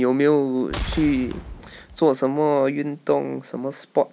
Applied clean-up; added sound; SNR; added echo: none; Boom; 10 dB; none.